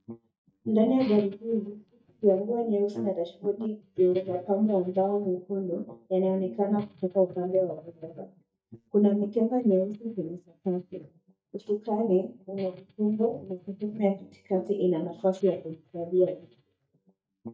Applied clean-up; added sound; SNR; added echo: neural mask model DeepFilterNet 3.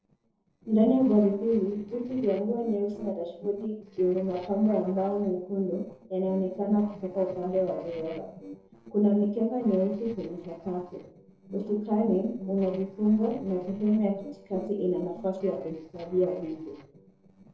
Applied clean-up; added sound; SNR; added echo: neural separator model SepFormer DNS4.